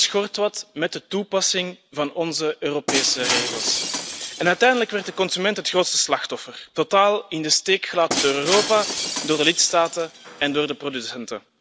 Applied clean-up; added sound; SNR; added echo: none; Shatter; 9 dB; none.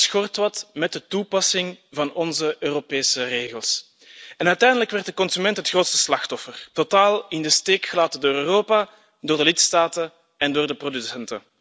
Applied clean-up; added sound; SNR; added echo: none; none; none; none.